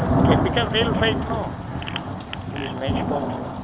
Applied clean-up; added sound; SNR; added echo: none; Thunder / Rain; -5 dB; none.